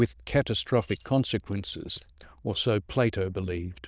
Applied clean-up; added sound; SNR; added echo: neural diffusion model UNIVERSE++.